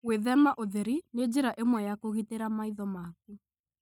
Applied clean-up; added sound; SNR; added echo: neural mask model DeepFilterNet 3.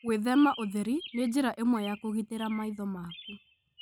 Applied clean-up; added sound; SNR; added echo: none; Chirp, tweet; 19 dB; none.